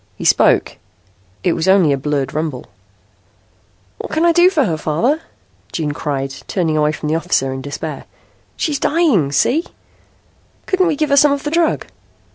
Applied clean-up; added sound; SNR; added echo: none; none; none; none.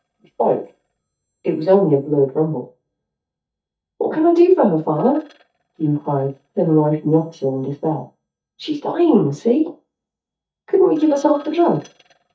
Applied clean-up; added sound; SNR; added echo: neural mask model DeepFilterNet 3.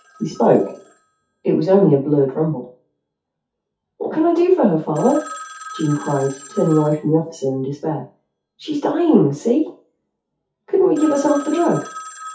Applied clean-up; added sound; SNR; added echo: classical method WPE with log-MMSE.